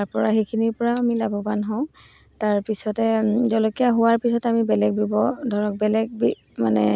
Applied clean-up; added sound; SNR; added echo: none; none; none; none.